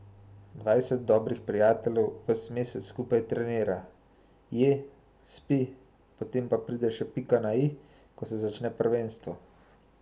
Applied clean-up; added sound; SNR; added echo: none; none; none; none.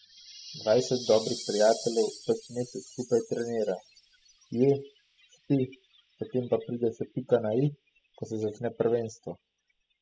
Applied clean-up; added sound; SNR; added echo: classical method spectral subtraction.